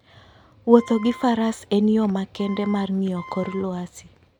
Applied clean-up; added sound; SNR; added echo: none; Wind instrument, woodwind instrument; 18 dB; none.